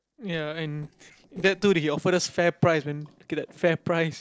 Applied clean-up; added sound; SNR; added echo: neural separator model SepFormer DNS4.